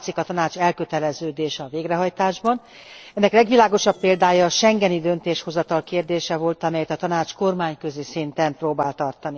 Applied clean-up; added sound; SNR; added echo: neural separator model SepFormer DNS4.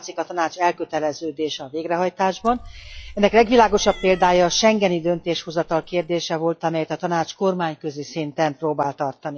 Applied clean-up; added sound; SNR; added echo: classical method log-MMSE.